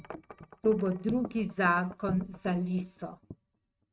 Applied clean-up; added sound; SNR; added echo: neural mask model RNNoise.